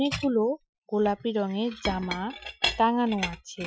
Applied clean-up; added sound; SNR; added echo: classical method Wiener filter.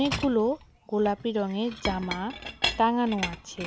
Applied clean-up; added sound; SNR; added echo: none; Chink, clink; 8 dB; none.